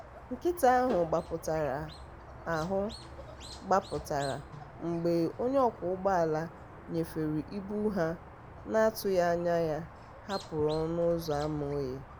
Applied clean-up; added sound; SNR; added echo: none; Squeak; 15 dB; none.